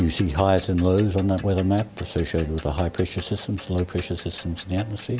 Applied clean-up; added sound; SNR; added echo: none; Clock; 19 dB; none.